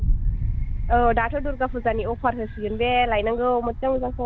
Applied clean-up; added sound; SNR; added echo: none; Wind; 2 dB; none.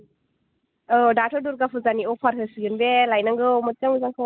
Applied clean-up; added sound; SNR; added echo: none; none; none; none.